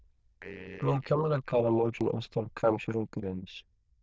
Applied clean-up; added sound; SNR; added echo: neural diffusion model UNIVERSE++.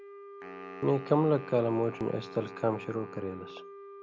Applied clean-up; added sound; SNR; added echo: none; Wind instrument, woodwind instrument + Wind instrument, woodwind instrument; 13 dB; none.